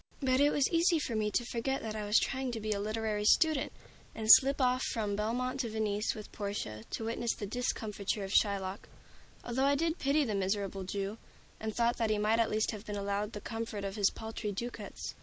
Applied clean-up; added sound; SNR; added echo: none; none; none; none.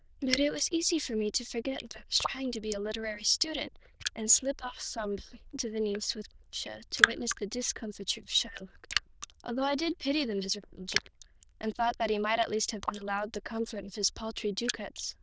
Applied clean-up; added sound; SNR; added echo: neural diffusion model UNIVERSE++.